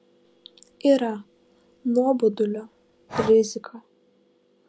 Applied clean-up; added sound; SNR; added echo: none; Breathing; 15 dB; none.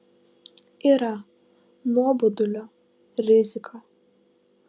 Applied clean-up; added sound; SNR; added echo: none; none; none; none.